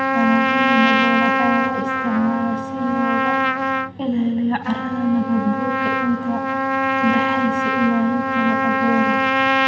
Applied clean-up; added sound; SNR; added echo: none; Trumpet; -2 dB; reverberation time 1.9 s.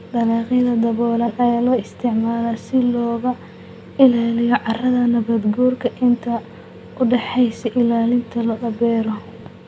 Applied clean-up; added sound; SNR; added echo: none; none; none; none.